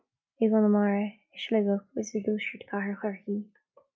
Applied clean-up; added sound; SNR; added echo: none; none; none; none.